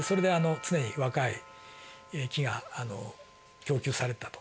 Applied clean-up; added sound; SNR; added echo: none; Doorbell; 16 dB; none.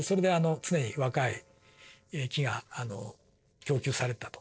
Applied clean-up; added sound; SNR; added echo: neural separator model SepFormer DNS4.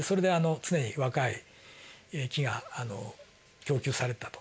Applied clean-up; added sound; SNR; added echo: none; none; none; none.